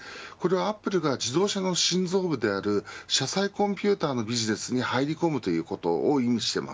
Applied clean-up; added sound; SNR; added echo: none; none; none; none.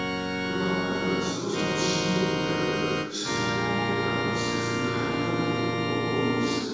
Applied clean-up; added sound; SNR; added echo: none; Organ; -2 dB; reverberation time 2.1 s.